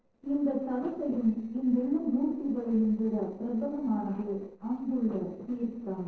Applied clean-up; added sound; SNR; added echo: neural separator model SepFormer DNS4.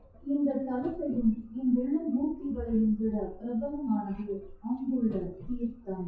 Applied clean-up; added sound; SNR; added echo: classical method WPE with log-MMSE.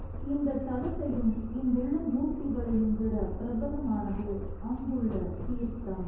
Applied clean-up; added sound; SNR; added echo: none; Subway, metro, underground; 5 dB; reverberation time 1.0 s.